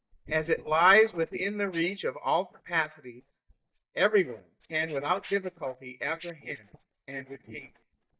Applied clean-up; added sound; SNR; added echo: neural mask model DeepFilterNet 3.